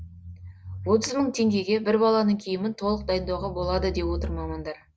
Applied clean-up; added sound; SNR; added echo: none; none; none; none.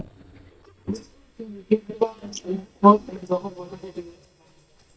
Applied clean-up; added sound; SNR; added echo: neural mask model DeepFilterNet 3.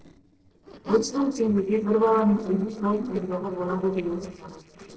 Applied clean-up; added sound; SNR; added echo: neural separator model SepFormer DNS4.